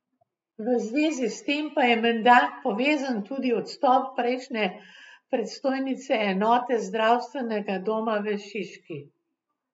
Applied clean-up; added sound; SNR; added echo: none; none; none; none.